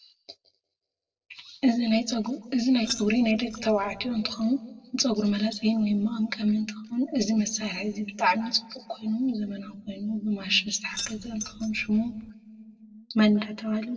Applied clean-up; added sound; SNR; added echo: neural separator model SepFormer DNS4.